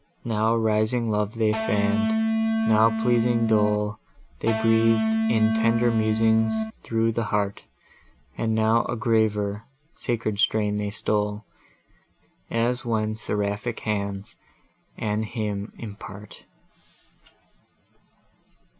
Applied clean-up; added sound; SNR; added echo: none; Electric guitar; -1 dB; none.